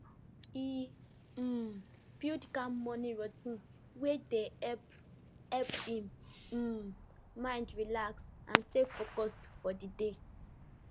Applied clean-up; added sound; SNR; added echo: none; Fireworks; 5 dB; none.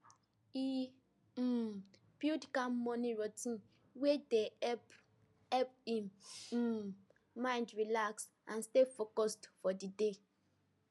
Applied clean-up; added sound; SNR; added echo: none; none; none; none.